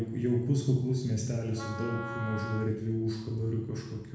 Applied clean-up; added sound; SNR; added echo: none; Wind instrument, woodwind instrument; 11 dB; reverberation time 0.9 s.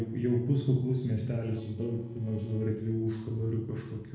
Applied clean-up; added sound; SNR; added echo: neural separator model SepFormer DNS4.